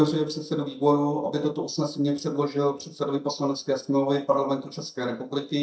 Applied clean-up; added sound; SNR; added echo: neural mask model DeepFilterNet 3.